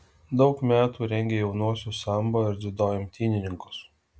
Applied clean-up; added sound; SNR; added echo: none; none; none; none.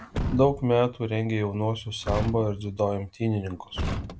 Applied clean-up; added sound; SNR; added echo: none; Truck; 8 dB; none.